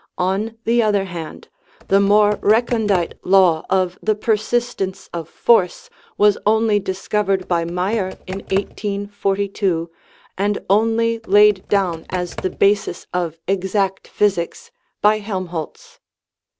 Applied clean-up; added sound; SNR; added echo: none; Computer keyboard; 16 dB; none.